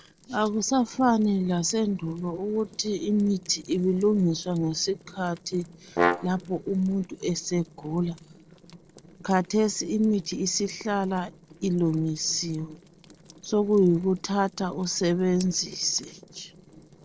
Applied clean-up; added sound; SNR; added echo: neural separator model SepFormer DNS4.